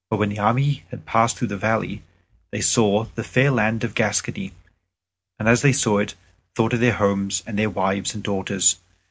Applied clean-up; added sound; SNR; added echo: none; none; none; none.